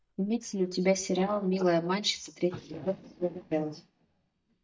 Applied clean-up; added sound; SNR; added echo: neural mask model DeepFilterNet 3.